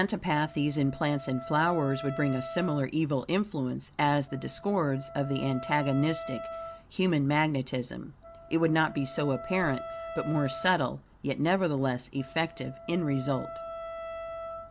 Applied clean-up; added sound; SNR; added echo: none; Wind instrument, woodwind instrument; 13 dB; none.